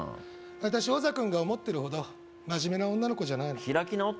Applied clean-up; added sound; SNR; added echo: none; Wind instrument, woodwind instrument; 16 dB; none.